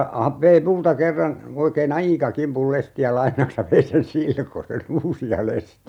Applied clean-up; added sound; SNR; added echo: none; none; none; none.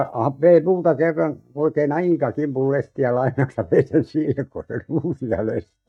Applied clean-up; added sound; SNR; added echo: neural mask model DeepFilterNet 3.